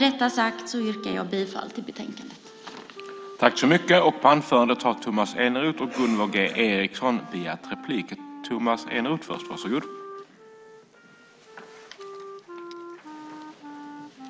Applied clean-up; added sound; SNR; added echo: none; Wind instrument, woodwind instrument; 16 dB; none.